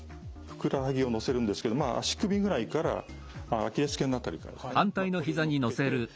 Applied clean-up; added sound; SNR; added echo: none; none; none; none.